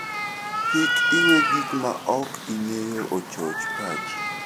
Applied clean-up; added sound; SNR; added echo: none; Cat; -2 dB; none.